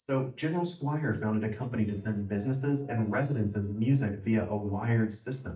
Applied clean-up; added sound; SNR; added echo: neural mask model DeepFilterNet 3.